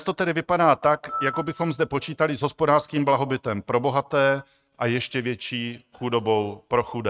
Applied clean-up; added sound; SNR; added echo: neural mask model RNNoise.